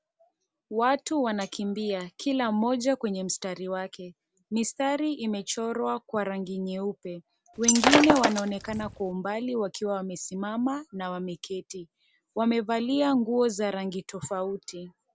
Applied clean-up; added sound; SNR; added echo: none; Shatter; -3 dB; none.